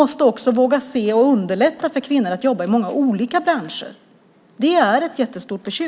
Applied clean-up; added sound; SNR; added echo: none; none; none; none.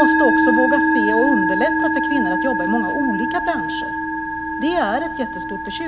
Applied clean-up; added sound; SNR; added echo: none; Musical instrument; -3 dB; none.